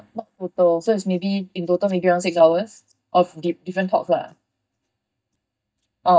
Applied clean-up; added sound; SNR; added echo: neural mask model DeepFilterNet 3.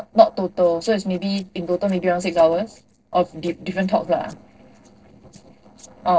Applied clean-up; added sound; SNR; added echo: neural separator model SepFormer DNS4.